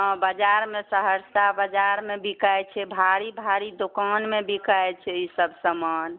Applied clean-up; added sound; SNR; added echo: none; none; none; none.